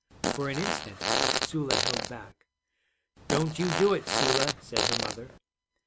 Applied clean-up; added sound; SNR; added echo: none; Fart; -3 dB; none.